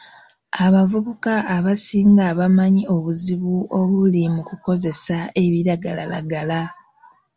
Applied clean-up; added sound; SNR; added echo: none; none; none; none.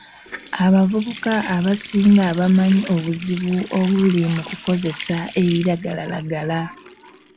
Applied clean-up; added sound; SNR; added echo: none; Water tap, faucet; 16 dB; none.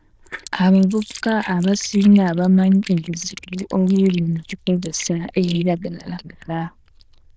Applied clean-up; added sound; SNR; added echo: neural diffusion model UNIVERSE++.